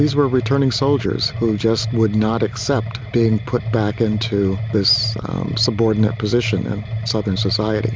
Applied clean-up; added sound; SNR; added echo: none; Mechanisms; 7 dB; none.